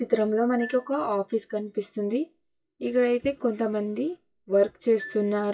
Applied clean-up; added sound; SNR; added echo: classical method WPE with log-MMSE.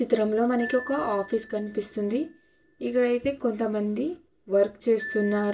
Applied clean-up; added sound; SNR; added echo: none; Marimba, xylophone; 17 dB; reverberation time 0.2 s.